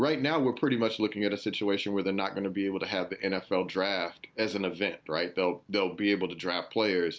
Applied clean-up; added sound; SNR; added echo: none; none; none; none.